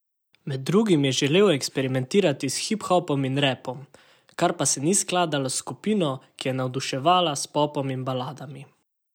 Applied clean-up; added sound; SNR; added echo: none; none; none; none.